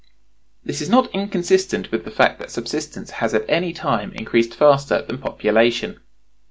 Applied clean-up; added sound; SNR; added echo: none; none; none; none.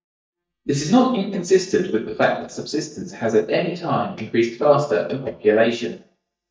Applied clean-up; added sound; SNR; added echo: neural mask model DeepFilterNet 3.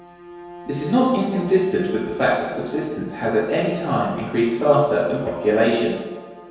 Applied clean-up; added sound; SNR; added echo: none; Bowed string instrument; 17 dB; reverberation time 1.2 s.